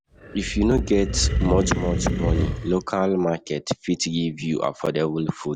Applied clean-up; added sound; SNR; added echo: none; Animal; 1 dB; none.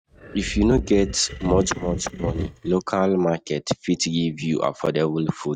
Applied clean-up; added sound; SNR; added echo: neural mask model RNNoise.